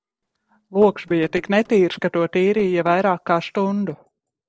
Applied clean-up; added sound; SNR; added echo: neural separator model SepFormer DNS4.